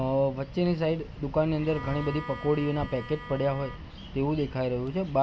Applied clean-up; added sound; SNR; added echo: none; Bowed string instrument; 16 dB; none.